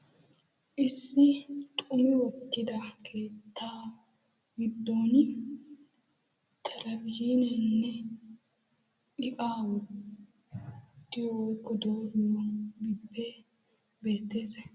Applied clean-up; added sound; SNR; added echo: none; none; none; none.